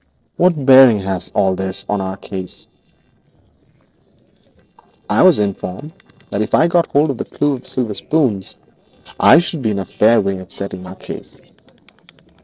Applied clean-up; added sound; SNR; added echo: neural separator model SepFormer DNS4.